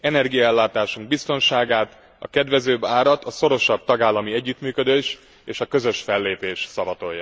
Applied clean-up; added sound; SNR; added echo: none; none; none; none.